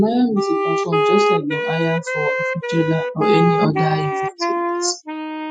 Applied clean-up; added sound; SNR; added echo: classical method Wiener filter.